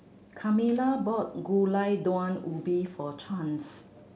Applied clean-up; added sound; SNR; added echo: none; none; none; none.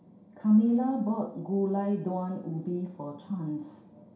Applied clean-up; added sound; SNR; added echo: none; none; none; reverberation time 0.5 s.